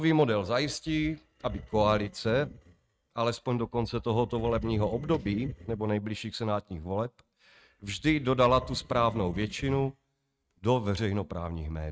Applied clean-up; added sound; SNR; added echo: neural mask model RNNoise.